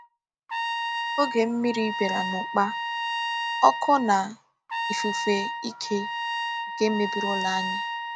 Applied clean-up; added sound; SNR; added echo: none; Trumpet; 3 dB; none.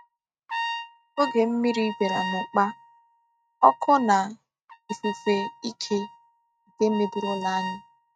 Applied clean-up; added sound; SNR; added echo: neural mask model RNNoise.